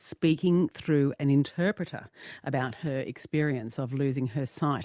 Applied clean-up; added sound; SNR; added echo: none; none; none; none.